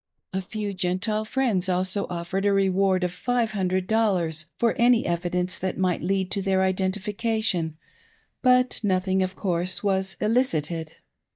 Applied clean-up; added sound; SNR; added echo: neural mask model DeepFilterNet 3.